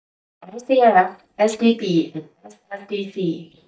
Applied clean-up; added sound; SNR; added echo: neural mask model DeepFilterNet 3.